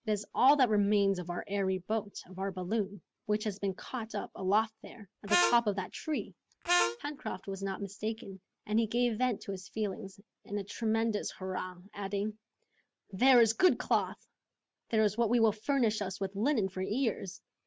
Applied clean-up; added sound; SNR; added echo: none; Harmonica; 0 dB; none.